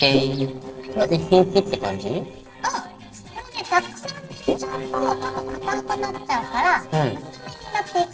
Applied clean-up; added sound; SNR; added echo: neural separator model SepFormer DNS4.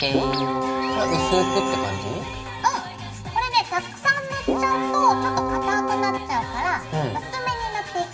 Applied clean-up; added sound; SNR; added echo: none; Keyboard (musical); 2 dB; reverberation time 2.1 s.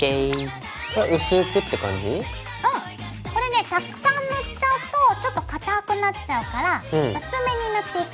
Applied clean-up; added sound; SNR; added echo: none; none; none; none.